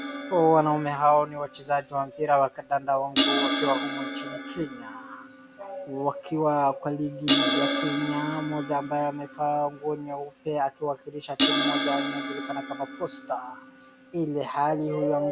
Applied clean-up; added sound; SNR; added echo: none; Crash cymbal; 1 dB; none.